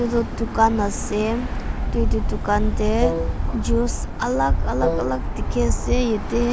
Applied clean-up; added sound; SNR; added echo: none; Wind instrument, woodwind instrument + Bird; -1 dB; none.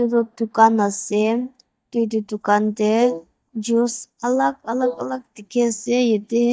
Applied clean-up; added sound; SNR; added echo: neural mask model DeepFilterNet 3.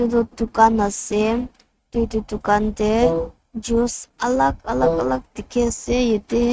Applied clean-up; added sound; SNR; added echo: neural mask model RNNoise.